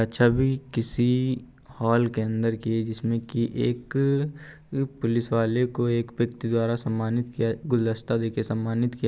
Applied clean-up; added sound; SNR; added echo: none; none; none; none.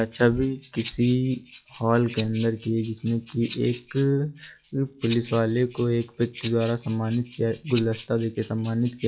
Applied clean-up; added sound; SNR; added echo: classical method log-MMSE.